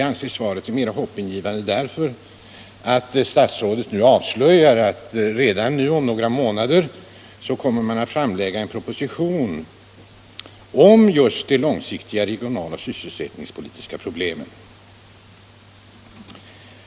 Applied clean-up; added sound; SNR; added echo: none; none; none; none.